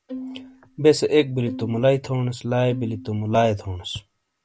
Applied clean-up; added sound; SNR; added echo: none; Bowed string instrument; 15 dB; none.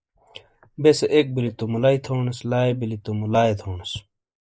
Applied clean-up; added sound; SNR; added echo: neural mask model Resemble Enhance denoiser.